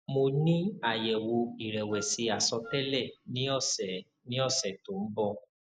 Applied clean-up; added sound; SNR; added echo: none; Wind instrument, woodwind instrument; 19 dB; none.